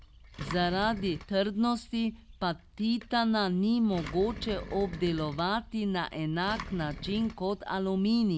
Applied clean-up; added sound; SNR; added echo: none; Engine; 14 dB; none.